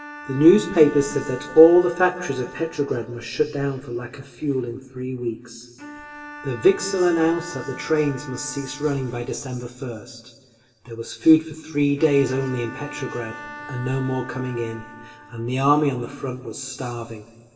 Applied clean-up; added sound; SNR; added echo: none; Bowed string instrument; 18 dB; reverberation time 1.6 s.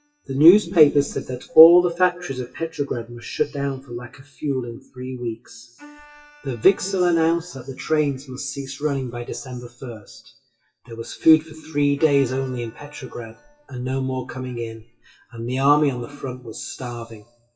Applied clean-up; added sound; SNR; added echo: classical method WPE with log-MMSE.